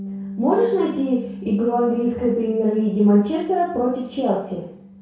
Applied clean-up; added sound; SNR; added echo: none; Bass guitar; 15 dB; reverberation time 0.6 s.